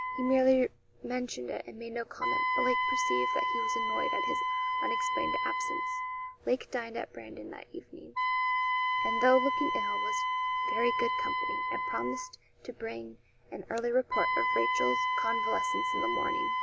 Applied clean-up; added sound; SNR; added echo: none; Wind instrument, woodwind instrument; -2 dB; none.